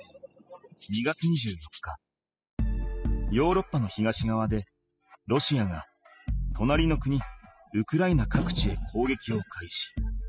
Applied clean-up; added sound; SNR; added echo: classical method spectral subtraction.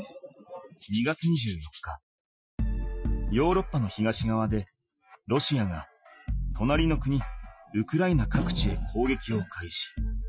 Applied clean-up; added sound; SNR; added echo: classical method Wiener filter.